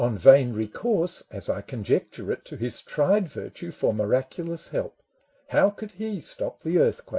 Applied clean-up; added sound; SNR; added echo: none; none; none; none.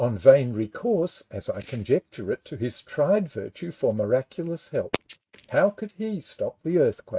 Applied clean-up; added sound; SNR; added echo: neural mask model RNNoise.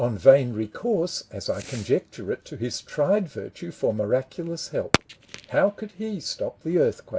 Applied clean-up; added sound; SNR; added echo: none; Fireworks; 12 dB; none.